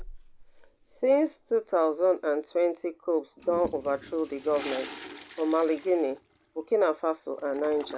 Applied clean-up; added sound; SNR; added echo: none; Toilet flush; 18 dB; none.